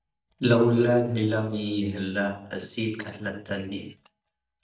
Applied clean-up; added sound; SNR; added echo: neural mask model DeepFilterNet 3.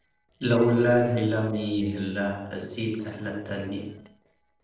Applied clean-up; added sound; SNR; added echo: neural separator model SepFormer DNS4.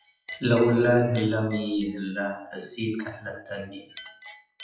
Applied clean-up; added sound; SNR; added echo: classical method WPE with log-MMSE.